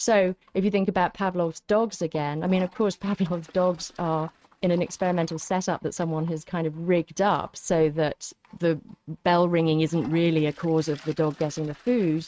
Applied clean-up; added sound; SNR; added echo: neural mask model RNNoise.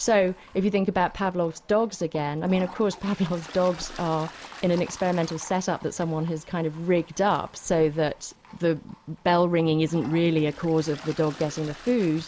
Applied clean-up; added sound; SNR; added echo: none; Toilet flush + Livestock, farm animals, working animals; 20 dB; none.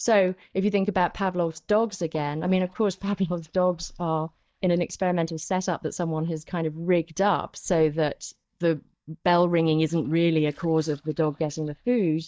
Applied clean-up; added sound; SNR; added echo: neural mask model DeepFilterNet 3.